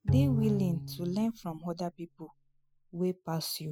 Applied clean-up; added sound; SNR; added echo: classical method spectral subtraction.